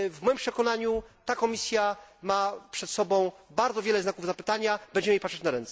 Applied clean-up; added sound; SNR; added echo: none; none; none; none.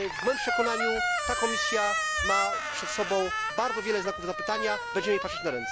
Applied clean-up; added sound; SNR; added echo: none; Squeak; 0 dB; none.